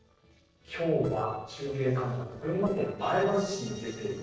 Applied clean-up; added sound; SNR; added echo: neural separator model SepFormer DNS4.